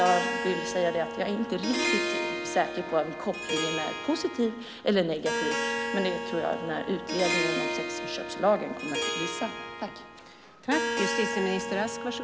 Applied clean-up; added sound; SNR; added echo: none; Harp; 2 dB; none.